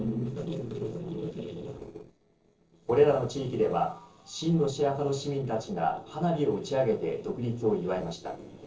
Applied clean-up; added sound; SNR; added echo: neural separator model SepFormer DNS4.